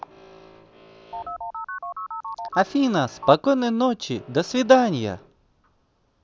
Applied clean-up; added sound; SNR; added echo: none; Telephone; 10 dB; none.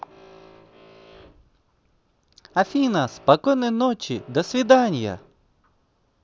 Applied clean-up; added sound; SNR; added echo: none; none; none; none.